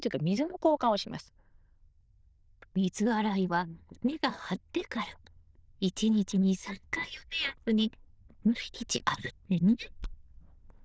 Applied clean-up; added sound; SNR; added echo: neural diffusion model UNIVERSE++.